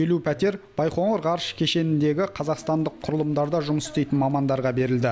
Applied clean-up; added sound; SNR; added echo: none; none; none; none.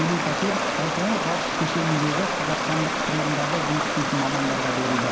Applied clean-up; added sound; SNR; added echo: none; Stream; -2 dB; reverberation time 0.3 s.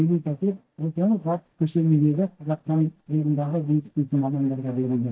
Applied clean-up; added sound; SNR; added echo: neural mask model DeepFilterNet 3.